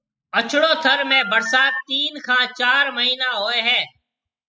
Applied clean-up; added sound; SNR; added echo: classical method spectral subtraction.